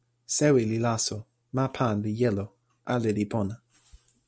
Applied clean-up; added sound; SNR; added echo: none; none; none; none.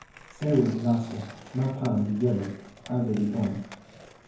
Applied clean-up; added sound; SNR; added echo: none; Skateboard; 19 dB; reverberation time 0.9 s.